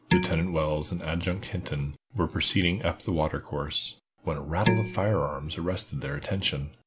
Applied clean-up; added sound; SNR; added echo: none; Dishes, pots, and pans; 5 dB; none.